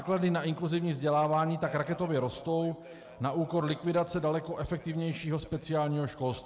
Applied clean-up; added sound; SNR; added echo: none; none; none; none.